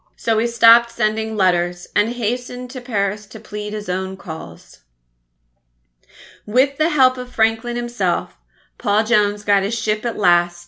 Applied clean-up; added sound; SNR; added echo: none; none; none; none.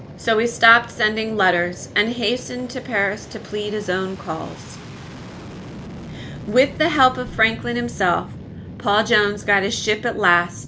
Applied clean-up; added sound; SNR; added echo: none; Fixed-wing aircraft, airplane; 14 dB; none.